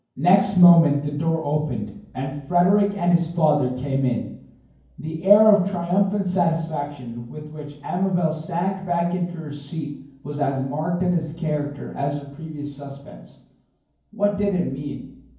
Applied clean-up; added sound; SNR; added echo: none; none; none; reverberation time 0.9 s.